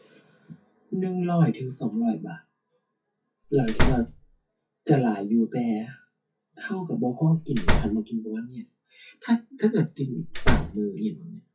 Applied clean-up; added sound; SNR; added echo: classical method WPE with log-MMSE.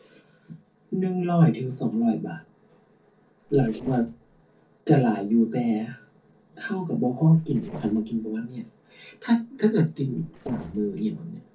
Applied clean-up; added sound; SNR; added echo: neural separator model SepFormer DNS4.